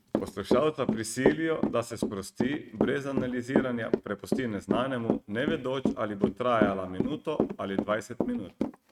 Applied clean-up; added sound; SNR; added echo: neural mask model RNNoise.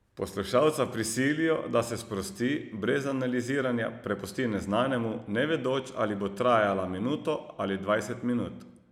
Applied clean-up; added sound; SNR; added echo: none; none; none; none.